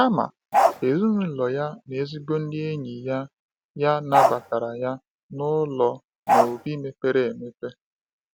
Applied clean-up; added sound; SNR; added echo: none; Bark; -5 dB; none.